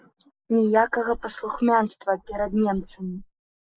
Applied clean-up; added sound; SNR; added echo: neural mask model Resemble Enhance denoiser.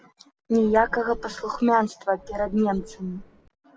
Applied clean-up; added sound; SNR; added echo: none; Subway, metro, underground / Doorbell; 17 dB; none.